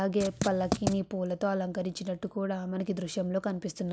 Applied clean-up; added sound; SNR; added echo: none; Writing; 3 dB; none.